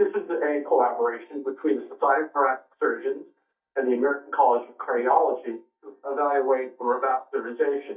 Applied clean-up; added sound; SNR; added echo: neural mask model DeepFilterNet 3.